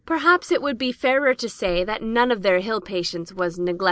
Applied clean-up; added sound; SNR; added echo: none; none; none; none.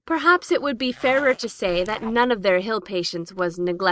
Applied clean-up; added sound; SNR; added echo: neural mask model RNNoise.